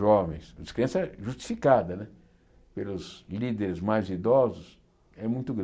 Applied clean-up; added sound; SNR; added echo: none; none; none; none.